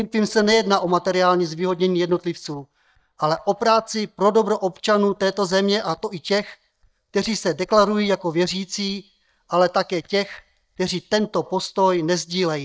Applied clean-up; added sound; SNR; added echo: neural mask model DeepFilterNet 3.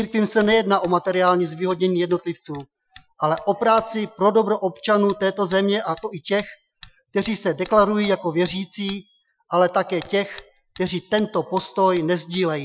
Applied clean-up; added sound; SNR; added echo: classical method Wiener filter.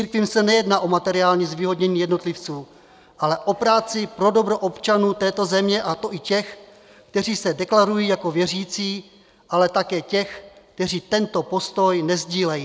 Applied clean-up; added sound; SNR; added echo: none; none; none; none.